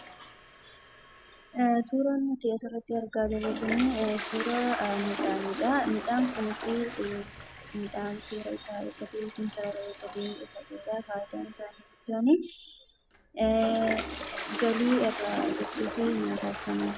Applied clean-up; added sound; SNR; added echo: none; Toilet flush; 8 dB; none.